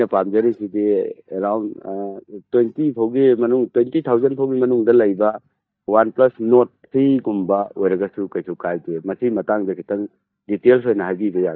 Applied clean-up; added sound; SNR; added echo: neural mask model DeepFilterNet 3.